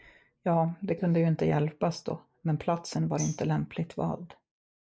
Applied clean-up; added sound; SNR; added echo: neural mask model Resemble Enhance denoiser.